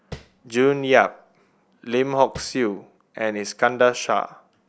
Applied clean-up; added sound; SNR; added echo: none; Tap; 18 dB; none.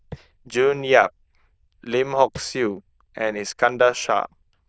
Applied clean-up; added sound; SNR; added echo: neural diffusion model UNIVERSE++.